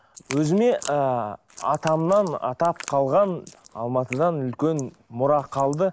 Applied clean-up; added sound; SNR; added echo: neural mask model Resemble Enhance denoiser.